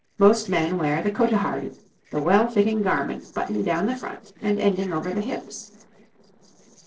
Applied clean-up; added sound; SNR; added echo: neural separator model SepFormer DNS4.